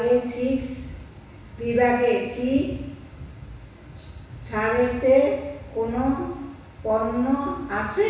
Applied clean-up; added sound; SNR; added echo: none; none; none; reverberation time 1.1 s.